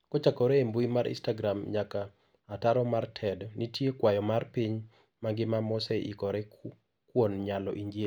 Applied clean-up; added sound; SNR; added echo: none; none; none; none.